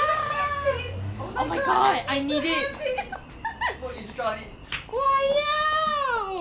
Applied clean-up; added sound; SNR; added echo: none; Engine; 14 dB; none.